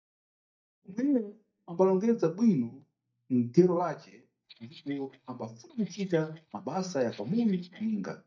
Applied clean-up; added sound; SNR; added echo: neural mask model DeepFilterNet 3.